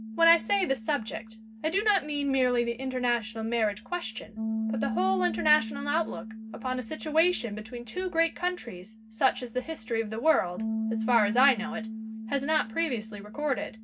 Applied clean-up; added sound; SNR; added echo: none; Bass guitar; 8 dB; reverberation time 0.4 s.